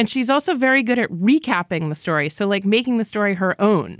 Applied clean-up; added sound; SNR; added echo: none; none; none; none.